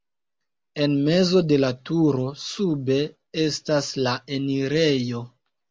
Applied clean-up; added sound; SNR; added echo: none; none; none; none.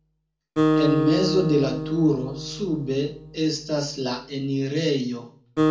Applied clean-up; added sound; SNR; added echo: none; Acoustic guitar; 2 dB; reverberation time 0.4 s.